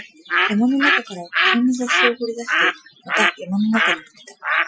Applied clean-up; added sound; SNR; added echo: classical method Wiener filter.